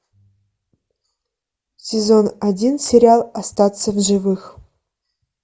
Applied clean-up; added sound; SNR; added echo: none; none; none; none.